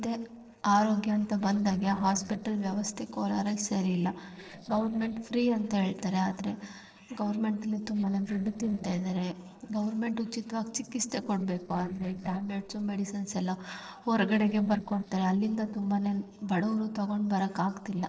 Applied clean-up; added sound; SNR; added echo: neural separator model SepFormer DNS4.